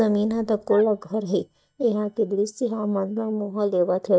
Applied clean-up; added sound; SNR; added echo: neural mask model DeepFilterNet 3.